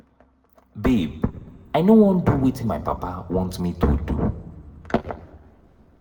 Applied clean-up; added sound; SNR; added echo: none; none; none; reverberation time 1.0 s.